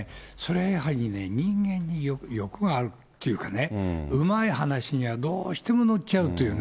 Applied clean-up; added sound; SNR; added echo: none; none; none; none.